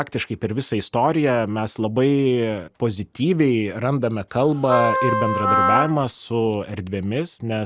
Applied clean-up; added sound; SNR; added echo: none; Wind instrument, woodwind instrument; 0 dB; none.